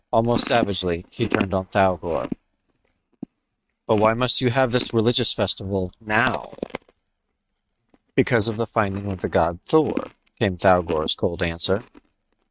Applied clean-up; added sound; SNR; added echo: neural mask model RNNoise.